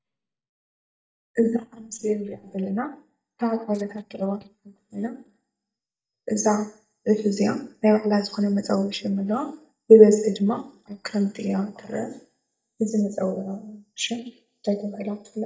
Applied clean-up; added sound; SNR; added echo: neural mask model DeepFilterNet 3.